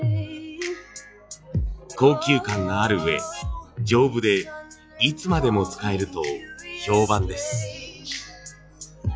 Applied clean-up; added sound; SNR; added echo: classical method log-MMSE.